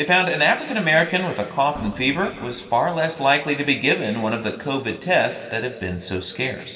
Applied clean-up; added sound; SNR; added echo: none; Organ; 17 dB; reverberation time 2.5 s.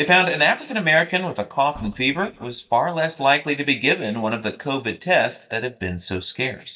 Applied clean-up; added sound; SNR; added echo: neural mask model DeepFilterNet 3.